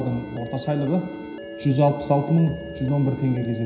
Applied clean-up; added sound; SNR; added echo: none; Alarm; 15 dB; reverberation time 0.9 s.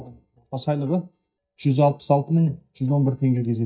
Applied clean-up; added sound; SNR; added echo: neural mask model DeepFilterNet 3.